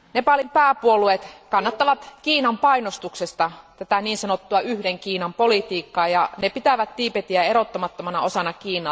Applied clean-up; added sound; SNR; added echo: none; Bowed string instrument; 20 dB; none.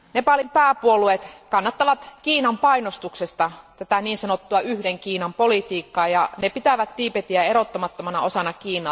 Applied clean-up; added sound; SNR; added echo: none; none; none; none.